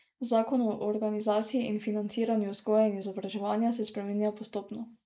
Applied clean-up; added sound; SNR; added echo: neural mask model Resemble Enhance denoiser.